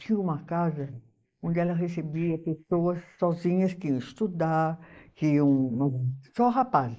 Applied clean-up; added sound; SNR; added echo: neural mask model Resemble Enhance denoiser.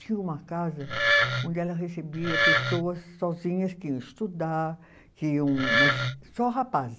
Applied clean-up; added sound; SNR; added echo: none; Wood; -5 dB; none.